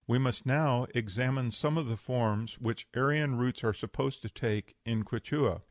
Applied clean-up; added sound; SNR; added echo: none; none; none; none.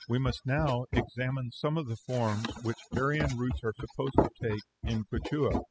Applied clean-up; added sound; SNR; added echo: classical method spectral subtraction.